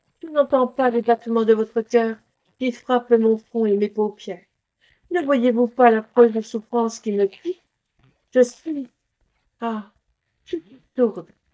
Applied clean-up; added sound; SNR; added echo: neural mask model DeepFilterNet 3.